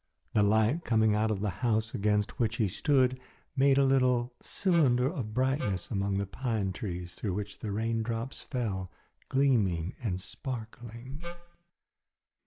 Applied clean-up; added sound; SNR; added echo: none; Wind instrument, woodwind instrument; 14 dB; none.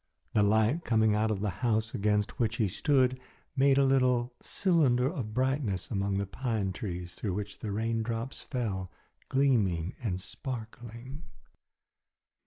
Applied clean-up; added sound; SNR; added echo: none; none; none; none.